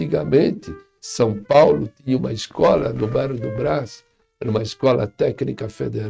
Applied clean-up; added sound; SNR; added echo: neural mask model RNNoise.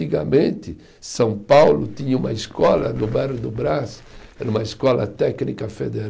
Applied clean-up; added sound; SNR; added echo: none; none; none; none.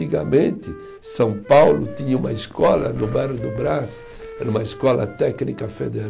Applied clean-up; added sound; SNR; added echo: none; Wind instrument, woodwind instrument; 19 dB; none.